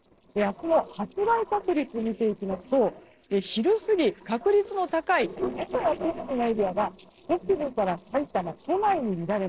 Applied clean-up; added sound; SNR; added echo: neural separator model SepFormer DNS4.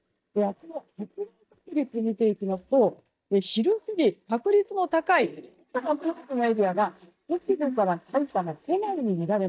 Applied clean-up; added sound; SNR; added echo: neural mask model DeepFilterNet 3.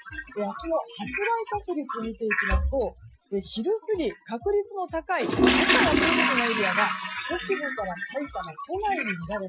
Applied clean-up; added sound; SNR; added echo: classical method Wiener filter.